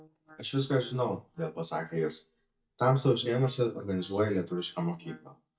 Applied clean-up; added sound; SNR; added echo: neural mask model DeepFilterNet 3.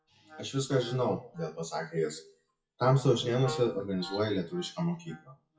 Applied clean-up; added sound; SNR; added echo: classical method WPE with log-MMSE.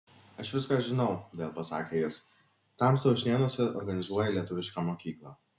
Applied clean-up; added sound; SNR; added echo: none; none; none; none.